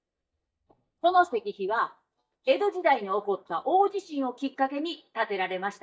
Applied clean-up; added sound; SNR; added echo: neural mask model DeepFilterNet 3.